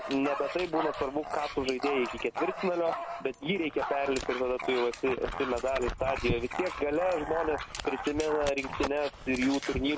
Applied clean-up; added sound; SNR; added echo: none; Dog; 7 dB; none.